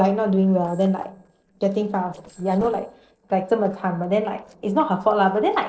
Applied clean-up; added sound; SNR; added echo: neural separator model SepFormer DNS4.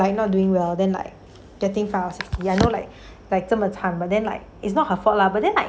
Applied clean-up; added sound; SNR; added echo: none; none; none; none.